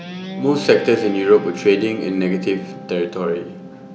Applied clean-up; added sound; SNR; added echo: none; Guitar; 14 dB; none.